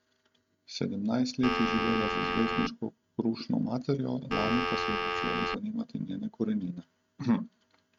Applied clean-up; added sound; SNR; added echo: neural mask model RNNoise.